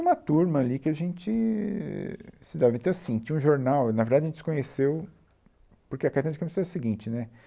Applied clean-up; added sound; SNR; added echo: none; none; none; none.